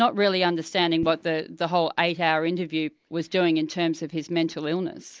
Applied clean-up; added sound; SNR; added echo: neural mask model DeepFilterNet 3.